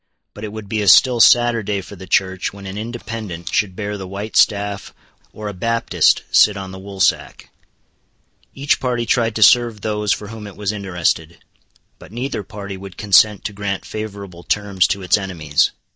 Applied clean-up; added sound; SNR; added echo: neural mask model DeepFilterNet 3.